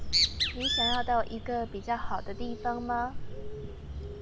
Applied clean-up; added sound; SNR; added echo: none; Bird; -2 dB; none.